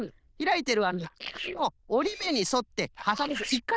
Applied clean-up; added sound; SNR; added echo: neural diffusion model UNIVERSE++.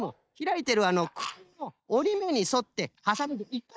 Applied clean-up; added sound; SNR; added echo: neural mask model DeepFilterNet 3.